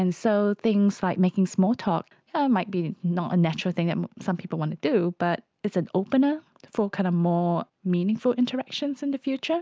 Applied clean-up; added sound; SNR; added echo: none; none; none; none.